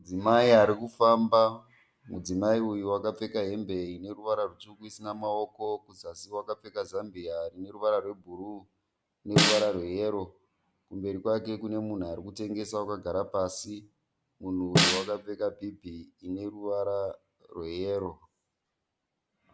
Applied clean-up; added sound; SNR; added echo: none; Snare drum; -2 dB; none.